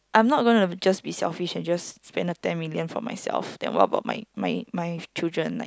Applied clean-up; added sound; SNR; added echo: none; none; none; none.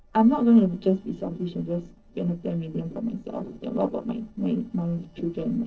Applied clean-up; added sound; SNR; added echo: neural separator model SepFormer DNS4.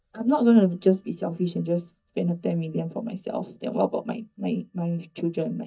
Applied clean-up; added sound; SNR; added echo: neural mask model DeepFilterNet 3.